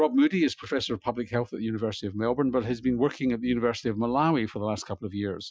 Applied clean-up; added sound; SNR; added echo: classical method Wiener filter.